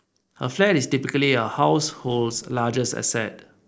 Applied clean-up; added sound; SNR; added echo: neural separator model SepFormer DNS4.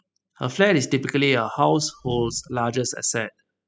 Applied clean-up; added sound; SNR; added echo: classical method spectral subtraction.